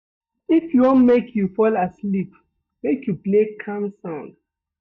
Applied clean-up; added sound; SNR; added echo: neural mask model DeepFilterNet 3.